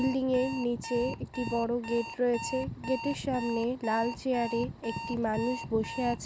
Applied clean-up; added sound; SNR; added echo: none; Alarm; 11 dB; none.